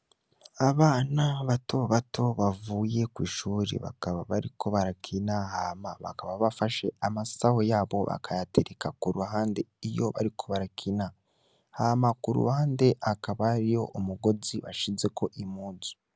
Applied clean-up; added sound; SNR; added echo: none; none; none; none.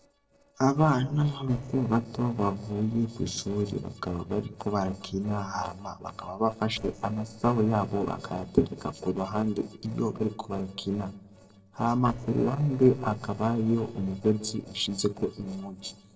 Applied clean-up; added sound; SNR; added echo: neural separator model SepFormer DNS4.